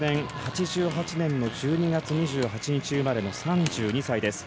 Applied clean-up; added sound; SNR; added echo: none; Computer keyboard + Fart; 14 dB; none.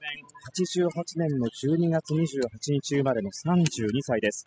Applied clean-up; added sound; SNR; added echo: classical method spectral subtraction.